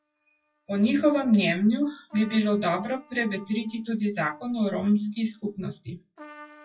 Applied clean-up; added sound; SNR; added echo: classical method WPE with log-MMSE.